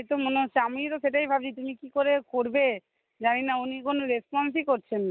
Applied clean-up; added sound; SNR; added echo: none; none; none; none.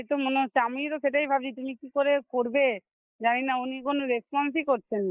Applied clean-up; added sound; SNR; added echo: neural mask model Resemble Enhance denoiser.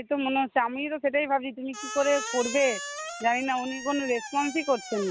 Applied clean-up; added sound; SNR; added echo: none; Squeak; 11 dB; none.